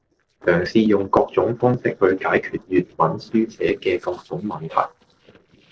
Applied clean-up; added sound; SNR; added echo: neural separator model SepFormer DNS4.